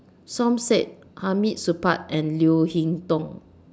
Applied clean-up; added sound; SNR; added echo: none; none; none; none.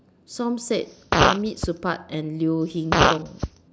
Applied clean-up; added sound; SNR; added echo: none; Fart; -3 dB; none.